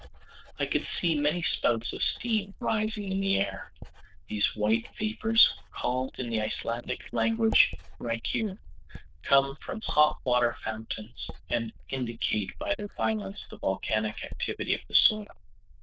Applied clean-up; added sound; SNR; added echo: neural diffusion model UNIVERSE++.